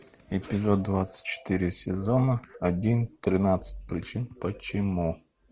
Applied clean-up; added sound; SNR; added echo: none; none; none; none.